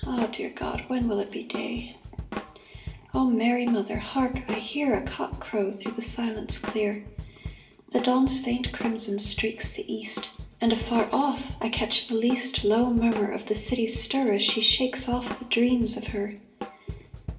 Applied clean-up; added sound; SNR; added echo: none; Drum kit; 12 dB; reverberation time 0.7 s.